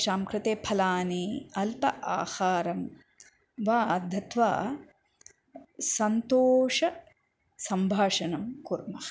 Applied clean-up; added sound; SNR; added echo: none; none; none; none.